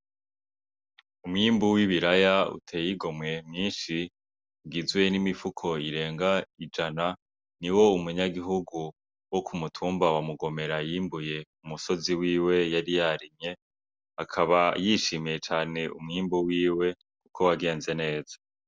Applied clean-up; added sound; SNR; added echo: none; none; none; none.